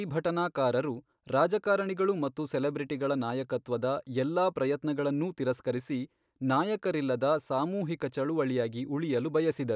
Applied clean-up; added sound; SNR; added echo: none; none; none; none.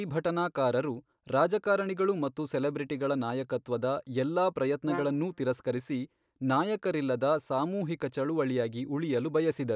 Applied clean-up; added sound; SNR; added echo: none; Brass instrument; 12 dB; none.